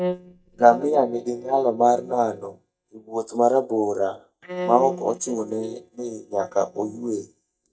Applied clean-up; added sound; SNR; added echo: neural mask model DeepFilterNet 3.